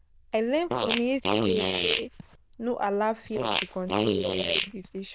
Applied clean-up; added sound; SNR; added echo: neural diffusion model UNIVERSE++.